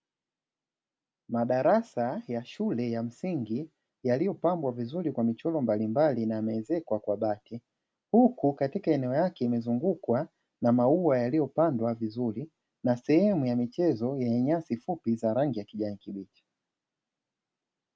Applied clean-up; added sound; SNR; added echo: none; none; none; none.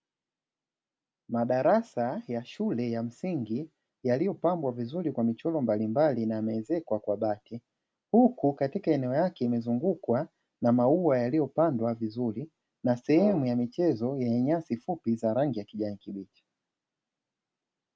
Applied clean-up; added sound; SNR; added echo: none; Brass instrument; 11 dB; none.